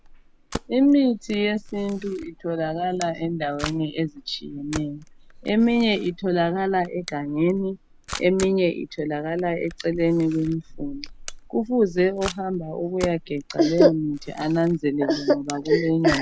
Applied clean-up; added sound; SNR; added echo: none; Camera; 16 dB; none.